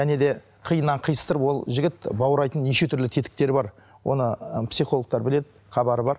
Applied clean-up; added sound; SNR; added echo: none; none; none; none.